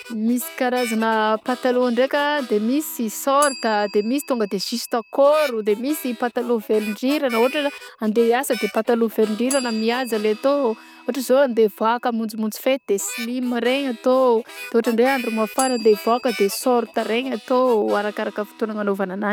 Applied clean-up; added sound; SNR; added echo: none; Harmonica + Bell; 16 dB; none.